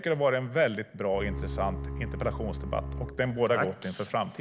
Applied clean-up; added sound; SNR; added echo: none; Bowed string instrument; 6 dB; none.